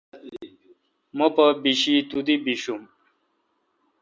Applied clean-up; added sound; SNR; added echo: none; none; none; none.